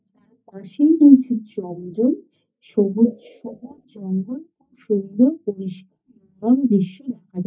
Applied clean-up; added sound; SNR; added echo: neural mask model DeepFilterNet 3.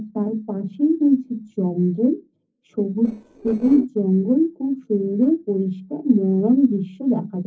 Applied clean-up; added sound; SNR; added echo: neural separator model SepFormer DNS4.